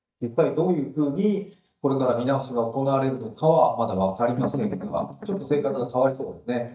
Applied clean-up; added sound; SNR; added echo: neural mask model DeepFilterNet 3.